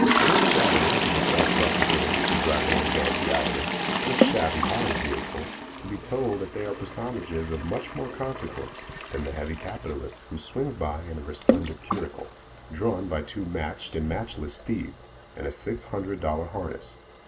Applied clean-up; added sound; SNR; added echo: none; Water / Splash, splatter + Toilet flush; -3 dB; none.